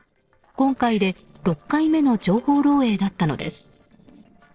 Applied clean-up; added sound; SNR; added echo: neural separator model SepFormer DNS4.